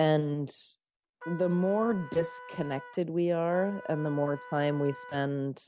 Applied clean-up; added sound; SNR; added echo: none; Trumpet; 16 dB; none.